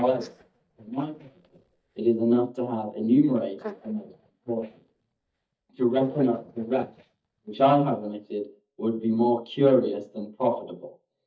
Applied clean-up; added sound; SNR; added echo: neural mask model DeepFilterNet 3.